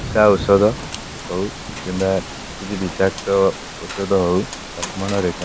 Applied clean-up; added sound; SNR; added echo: none; Rain; 10 dB; none.